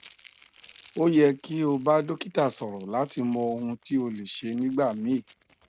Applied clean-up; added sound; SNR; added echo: neural mask model RNNoise.